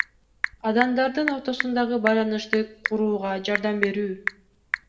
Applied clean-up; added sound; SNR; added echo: none; Telephone / Typing; 7 dB; reverberation time 0.4 s.